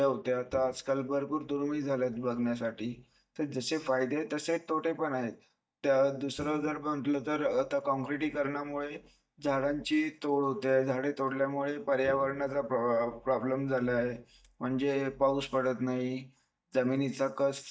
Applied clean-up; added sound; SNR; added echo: neural mask model DeepFilterNet 3.